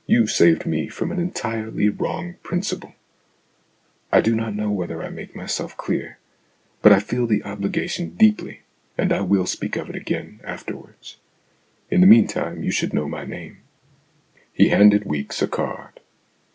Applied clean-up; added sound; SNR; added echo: none; none; none; none.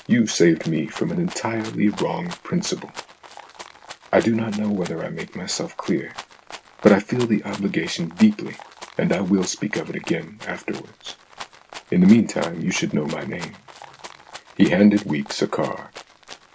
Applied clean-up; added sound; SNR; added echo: none; Rattle (instrument); 18 dB; none.